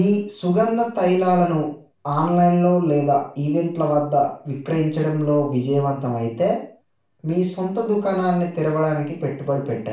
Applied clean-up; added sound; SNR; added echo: none; none; none; reverberation time 0.4 s.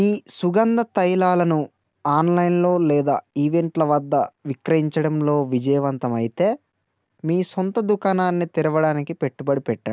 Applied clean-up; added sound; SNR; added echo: none; none; none; none.